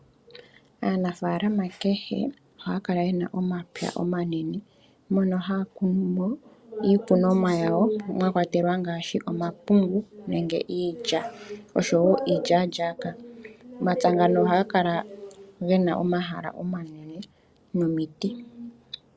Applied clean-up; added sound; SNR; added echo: none; none; none; none.